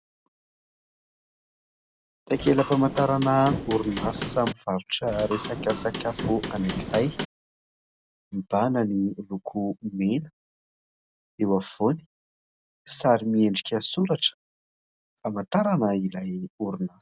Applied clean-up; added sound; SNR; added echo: none; Hammer / Wood; 5 dB; none.